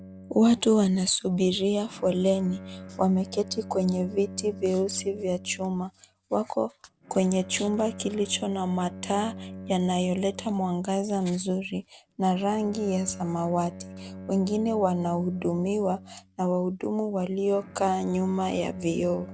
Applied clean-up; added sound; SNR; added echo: none; Bowed string instrument; 16 dB; none.